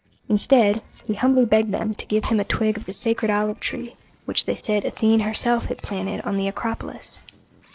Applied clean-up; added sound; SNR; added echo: neural separator model SepFormer DNS4.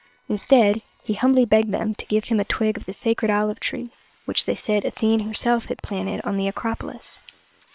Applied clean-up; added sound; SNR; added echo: neural separator model SepFormer WHAM!.